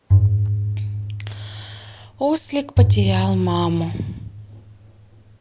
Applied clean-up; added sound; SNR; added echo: none; Bowed string instrument; -4 dB; none.